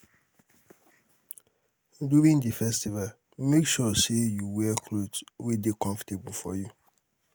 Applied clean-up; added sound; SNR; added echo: none; none; none; none.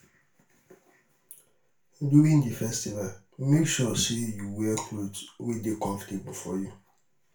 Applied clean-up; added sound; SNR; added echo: none; none; none; reverberation time 0.3 s.